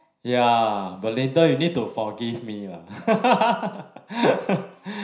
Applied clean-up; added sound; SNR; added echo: none; none; none; reverberation time 0.5 s.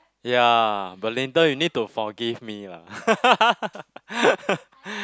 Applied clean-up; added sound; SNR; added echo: none; none; none; none.